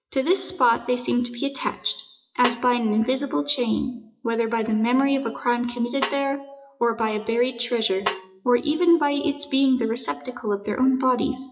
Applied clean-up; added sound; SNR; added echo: classical method WPE with log-MMSE.